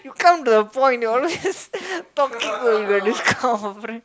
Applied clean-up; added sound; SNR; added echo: none; none; none; none.